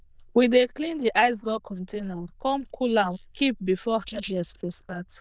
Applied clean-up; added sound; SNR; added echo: neural diffusion model UNIVERSE++.